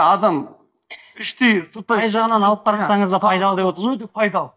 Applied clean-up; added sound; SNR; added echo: neural mask model DeepFilterNet 3.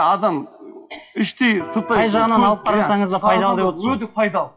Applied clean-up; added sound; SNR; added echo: classical method WPE with log-MMSE.